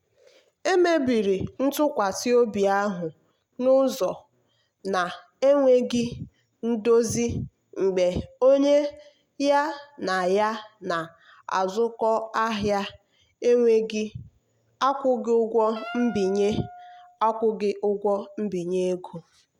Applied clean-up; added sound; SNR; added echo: none; Wind instrument, woodwind instrument; 17 dB; none.